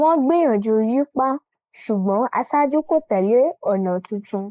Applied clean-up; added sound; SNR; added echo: neural mask model Resemble Enhance denoiser.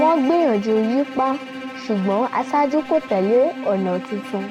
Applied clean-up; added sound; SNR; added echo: none; Bowed string instrument; 12 dB; none.